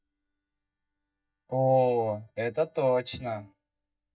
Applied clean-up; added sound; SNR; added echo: neural mask model DeepFilterNet 3.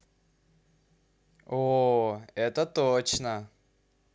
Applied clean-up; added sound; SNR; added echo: none; none; none; none.